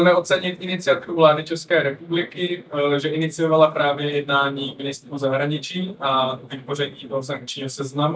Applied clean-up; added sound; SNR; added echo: neural mask model DeepFilterNet 3.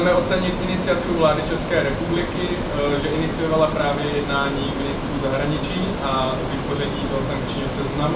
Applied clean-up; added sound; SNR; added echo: none; Ocean; 3 dB; reverberation time 0.3 s.